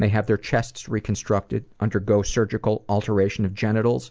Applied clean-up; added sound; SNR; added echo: none; none; none; none.